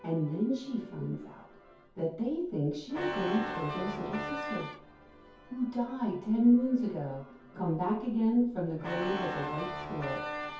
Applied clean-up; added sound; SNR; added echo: none; Organ; 9 dB; reverberation time 0.6 s.